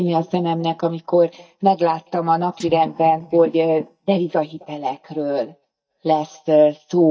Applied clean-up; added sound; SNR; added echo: neural mask model DeepFilterNet 3.